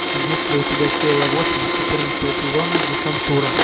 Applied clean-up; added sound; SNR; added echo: none; Domestic sounds, home sounds; -4 dB; none.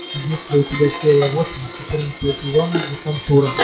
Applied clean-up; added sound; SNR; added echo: classical method log-MMSE.